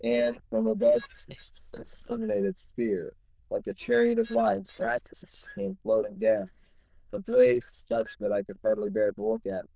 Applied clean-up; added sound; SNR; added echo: neural diffusion model UNIVERSE++.